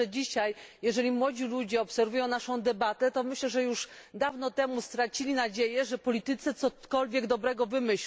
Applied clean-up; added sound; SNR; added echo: none; none; none; none.